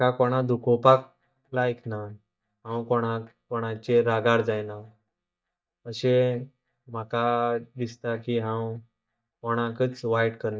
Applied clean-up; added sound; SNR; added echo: neural mask model DeepFilterNet 3.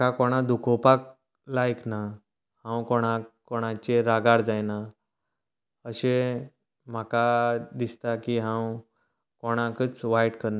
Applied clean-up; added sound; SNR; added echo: none; none; none; none.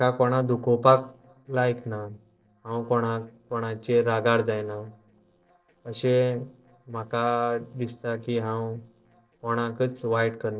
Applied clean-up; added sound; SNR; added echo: neural separator model SepFormer DNS4.